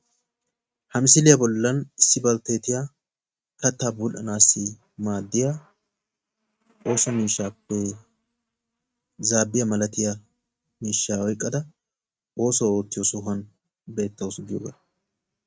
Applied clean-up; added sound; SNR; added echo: neural mask model RNNoise.